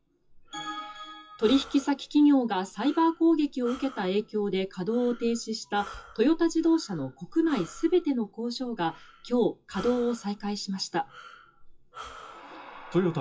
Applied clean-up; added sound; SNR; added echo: classical method WPE with log-MMSE.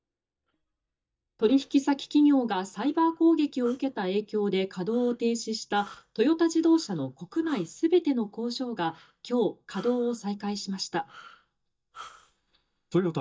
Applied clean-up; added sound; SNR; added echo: neural mask model DeepFilterNet 3.